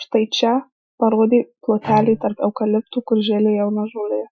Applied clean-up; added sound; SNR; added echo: classical method Wiener filter.